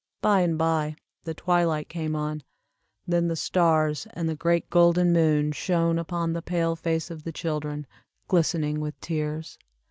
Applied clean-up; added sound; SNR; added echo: none; none; none; none.